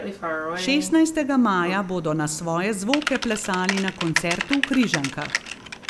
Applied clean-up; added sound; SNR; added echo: none; Typing; 7 dB; none.